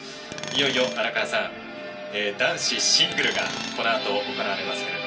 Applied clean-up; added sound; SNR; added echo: none; Tools; 12 dB; reverberation time 0.3 s.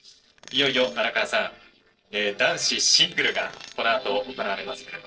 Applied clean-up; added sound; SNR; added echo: neural separator model SepFormer DNS4.